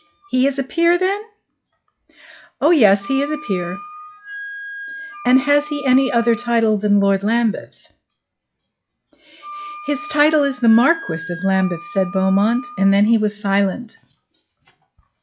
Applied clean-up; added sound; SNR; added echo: classical method log-MMSE.